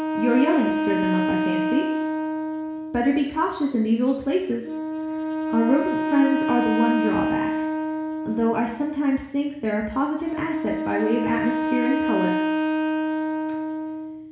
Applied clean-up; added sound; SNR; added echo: none; Wind instrument, woodwind instrument; 1 dB; reverberation time 0.7 s.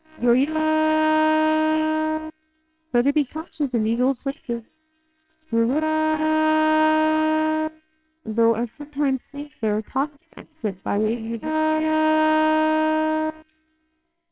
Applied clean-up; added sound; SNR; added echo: neural separator model SepFormer WHAMR!.